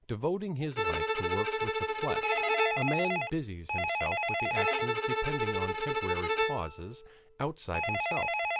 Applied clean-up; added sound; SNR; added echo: none; Telephone + Bowed string instrument; -5 dB; none.